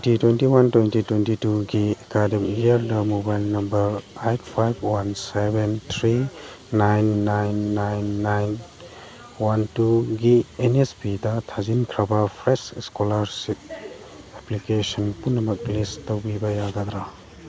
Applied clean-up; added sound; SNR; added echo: none; none; none; none.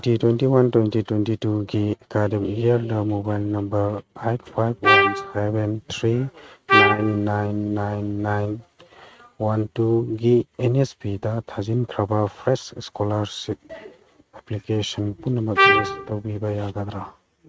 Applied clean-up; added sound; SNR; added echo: neural mask model RNNoise.